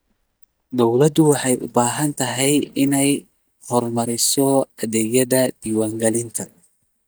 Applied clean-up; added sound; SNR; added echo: neural mask model DeepFilterNet 3.